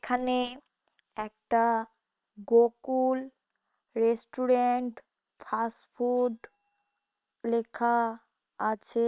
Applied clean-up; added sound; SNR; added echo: neural separator model SepFormer WHAM!.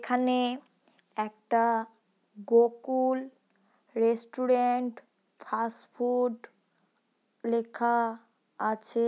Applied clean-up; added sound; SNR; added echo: none; none; none; none.